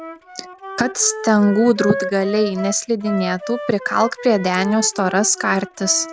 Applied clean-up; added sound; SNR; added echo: none; Wind instrument, woodwind instrument; 11 dB; none.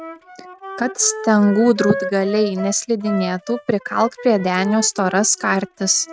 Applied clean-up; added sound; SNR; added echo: neural mask model RNNoise.